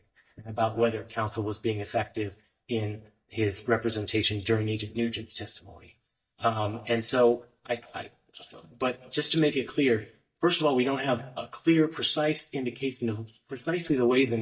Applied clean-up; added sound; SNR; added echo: neural mask model DeepFilterNet 3.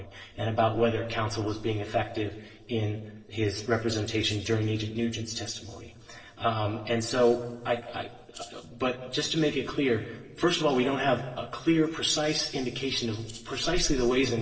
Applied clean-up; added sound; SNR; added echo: neural separator model SepFormer DNS4.